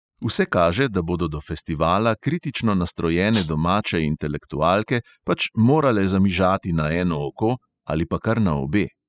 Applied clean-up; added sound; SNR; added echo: classical method spectral subtraction.